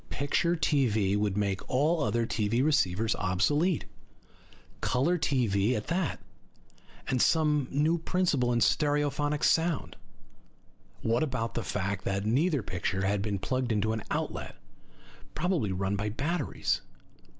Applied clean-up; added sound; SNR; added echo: none; none; none; none.